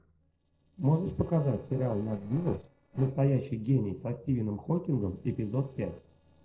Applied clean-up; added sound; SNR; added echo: neural separator model SepFormer DNS4.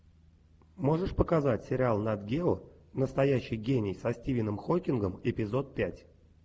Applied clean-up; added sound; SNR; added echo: none; none; none; none.